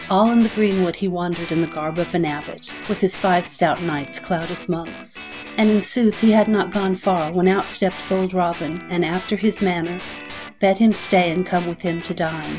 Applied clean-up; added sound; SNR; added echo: none; Guitar; 15 dB; none.